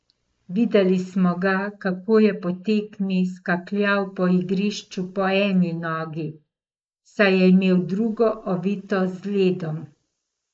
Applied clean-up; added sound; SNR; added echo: neural mask model Resemble Enhance denoiser.